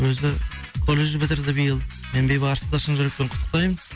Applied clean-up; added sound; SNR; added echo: none; none; none; none.